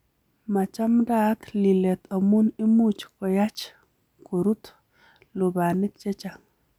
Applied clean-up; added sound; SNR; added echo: none; none; none; none.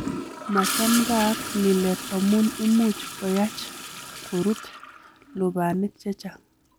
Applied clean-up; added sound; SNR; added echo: none; Toilet flush / Gurgling; 8 dB; none.